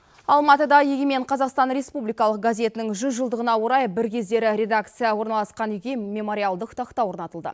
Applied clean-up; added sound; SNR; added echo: none; none; none; none.